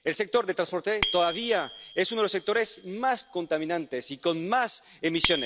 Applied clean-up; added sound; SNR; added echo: none; Bicycle bell; 9 dB; none.